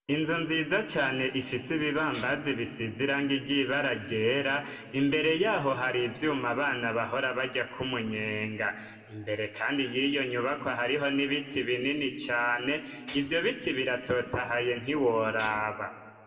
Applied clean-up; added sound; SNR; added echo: none; Tools; 14 dB; reverberation time 1.5 s.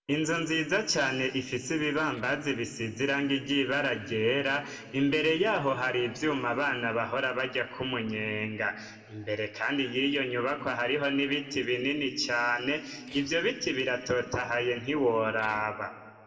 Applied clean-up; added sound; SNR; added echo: neural separator model SepFormer DNS4.